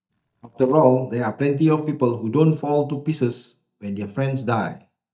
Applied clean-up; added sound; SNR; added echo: neural mask model DeepFilterNet 3.